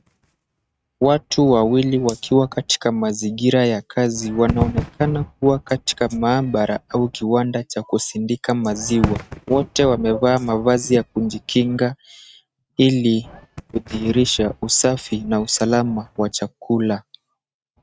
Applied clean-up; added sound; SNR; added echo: neural mask model RNNoise.